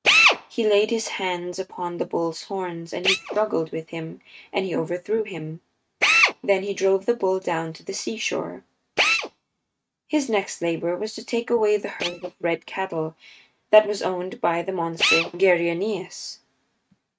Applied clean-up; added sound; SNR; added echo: neural mask model RNNoise.